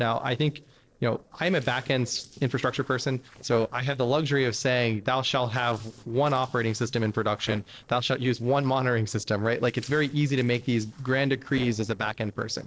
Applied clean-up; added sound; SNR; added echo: neural separator model SepFormer DNS4.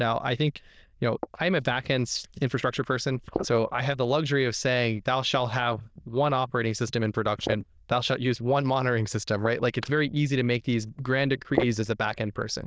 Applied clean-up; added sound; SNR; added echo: neural diffusion model UNIVERSE++.